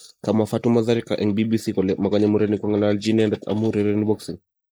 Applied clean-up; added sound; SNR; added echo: neural mask model Resemble Enhance denoiser.